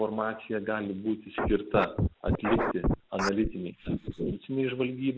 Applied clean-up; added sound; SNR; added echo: neural mask model Resemble Enhance denoiser.